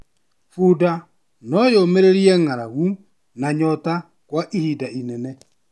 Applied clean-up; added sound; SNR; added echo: none; none; none; none.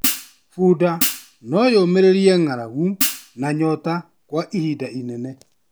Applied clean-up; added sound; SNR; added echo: none; Hi-hat; 6 dB; none.